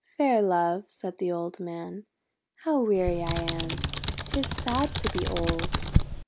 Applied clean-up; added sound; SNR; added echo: none; Computer keyboard; 0 dB; none.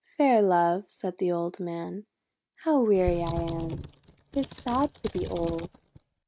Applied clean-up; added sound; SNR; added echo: neural mask model RNNoise.